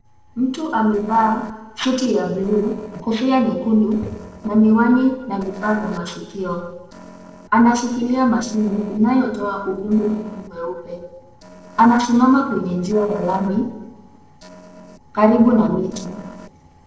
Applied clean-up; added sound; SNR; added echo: neural separator model SepFormer DNS4.